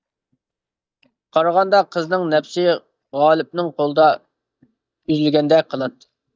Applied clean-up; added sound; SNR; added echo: neural mask model DeepFilterNet 3.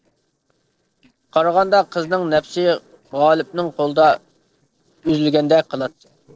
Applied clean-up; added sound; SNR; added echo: neural separator model SepFormer DNS4.